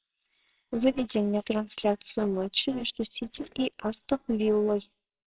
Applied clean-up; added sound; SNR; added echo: neural separator model SepFormer WHAMR!.